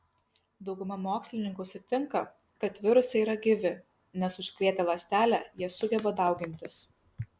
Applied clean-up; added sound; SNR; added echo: none; none; none; none.